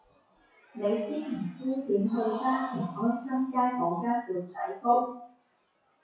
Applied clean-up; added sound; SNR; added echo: classical method WPE with log-MMSE.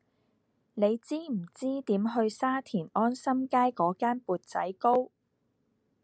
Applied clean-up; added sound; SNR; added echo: none; none; none; none.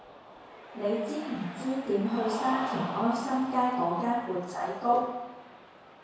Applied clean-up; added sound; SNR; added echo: none; Cheering; 10 dB; reverberation time 1.0 s.